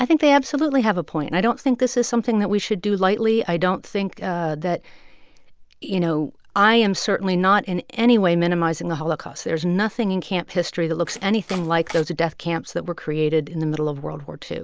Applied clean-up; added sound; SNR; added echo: none; Domestic sounds, home sounds; 16 dB; none.